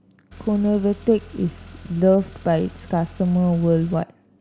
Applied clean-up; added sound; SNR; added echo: none; Car; 19 dB; none.